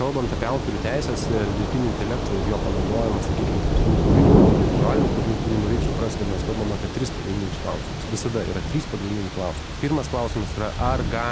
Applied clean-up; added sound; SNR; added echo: none; Thunder / Rain; -3 dB; none.